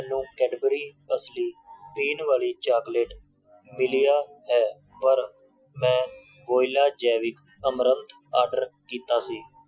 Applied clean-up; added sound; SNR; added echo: classical method Wiener filter.